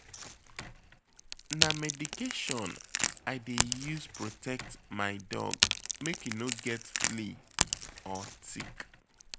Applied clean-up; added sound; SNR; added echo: none; Crack / Crackle; -3 dB; none.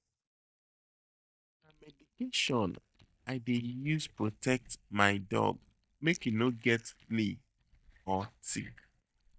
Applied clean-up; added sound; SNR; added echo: neural mask model DeepFilterNet 3.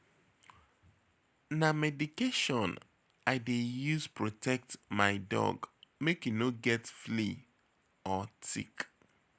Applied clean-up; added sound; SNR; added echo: none; none; none; none.